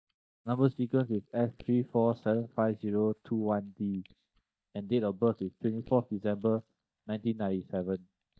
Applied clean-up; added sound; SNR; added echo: neural mask model DeepFilterNet 3.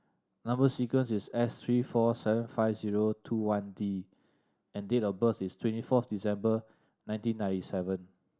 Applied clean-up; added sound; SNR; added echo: none; none; none; none.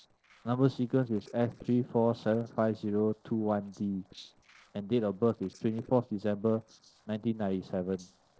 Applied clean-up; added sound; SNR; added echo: neural separator model SepFormer DNS4.